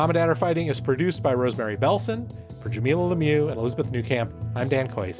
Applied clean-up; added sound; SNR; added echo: none; Bass guitar; 8 dB; none.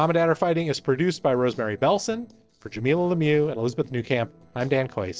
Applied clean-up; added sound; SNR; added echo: neural separator model SepFormer DNS4.